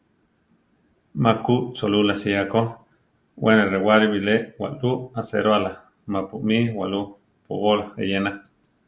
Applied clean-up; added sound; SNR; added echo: none; none; none; none.